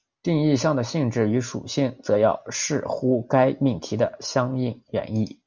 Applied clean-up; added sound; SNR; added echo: none; none; none; none.